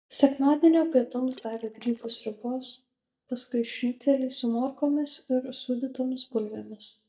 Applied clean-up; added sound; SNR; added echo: neural mask model DeepFilterNet 3.